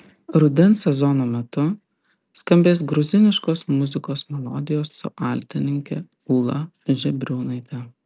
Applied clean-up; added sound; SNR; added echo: none; none; none; none.